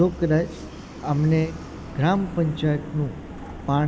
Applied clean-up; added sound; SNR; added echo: none; Truck; 15 dB; none.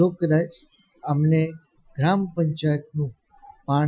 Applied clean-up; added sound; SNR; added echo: classical method Wiener filter.